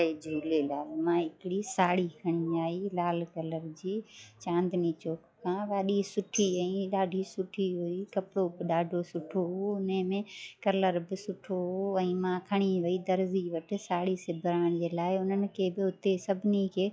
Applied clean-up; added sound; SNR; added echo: classical method log-MMSE.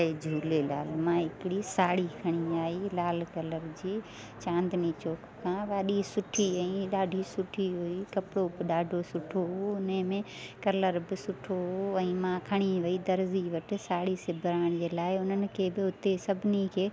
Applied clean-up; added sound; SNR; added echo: none; Tambourine; 15 dB; none.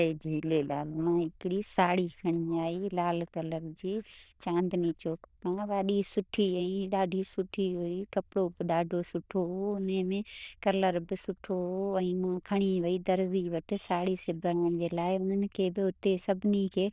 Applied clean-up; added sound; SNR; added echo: neural diffusion model UNIVERSE++.